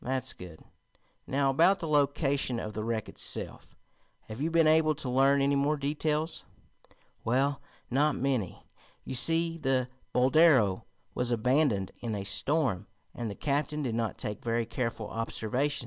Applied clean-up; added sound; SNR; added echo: none; none; none; none.